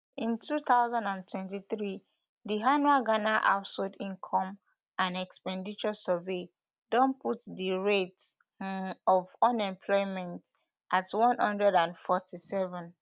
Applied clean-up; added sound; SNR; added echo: none; none; none; none.